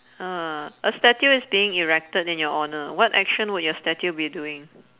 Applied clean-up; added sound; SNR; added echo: none; none; none; none.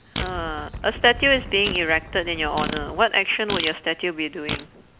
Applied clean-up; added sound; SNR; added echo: none; Fart + Wind; 9 dB; none.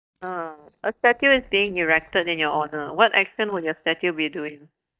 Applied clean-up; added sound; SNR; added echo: neural mask model DeepFilterNet 3.